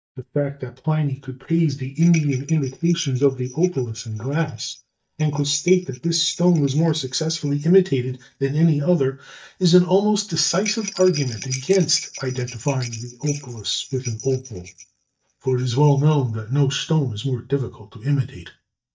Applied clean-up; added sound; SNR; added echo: neural mask model DeepFilterNet 3.